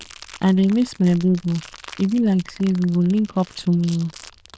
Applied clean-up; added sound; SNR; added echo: neural diffusion model UNIVERSE++.